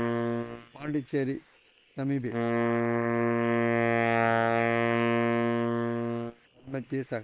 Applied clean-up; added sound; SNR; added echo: neural separator model SepFormer WHAM!.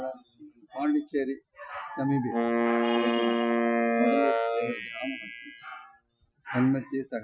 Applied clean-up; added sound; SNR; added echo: classical method Wiener filter.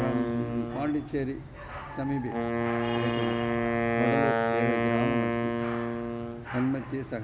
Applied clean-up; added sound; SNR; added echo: none; Wind instrument, woodwind instrument; -3 dB; none.